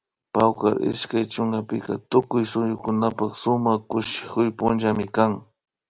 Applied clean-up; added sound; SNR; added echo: none; none; none; none.